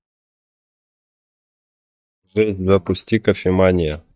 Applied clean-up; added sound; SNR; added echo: neural mask model DeepFilterNet 3.